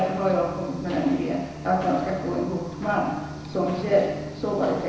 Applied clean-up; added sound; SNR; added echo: none; Walk, footsteps; 15 dB; reverberation time 1.0 s.